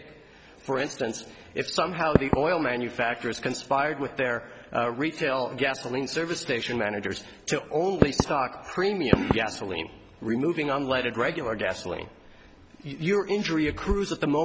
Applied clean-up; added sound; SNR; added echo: none; Knock / Wood; -2 dB; none.